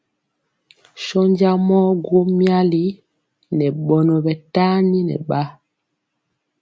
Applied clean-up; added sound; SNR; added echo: none; none; none; none.